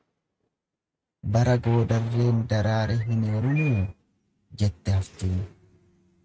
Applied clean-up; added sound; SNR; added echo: neural mask model RNNoise.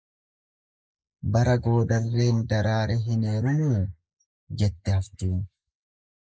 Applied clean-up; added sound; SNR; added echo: neural mask model Resemble Enhance denoiser.